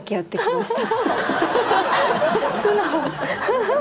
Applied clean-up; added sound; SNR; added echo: none; none; none; none.